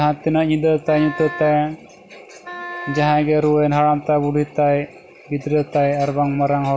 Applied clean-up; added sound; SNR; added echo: none; Wind instrument, woodwind instrument; 14 dB; none.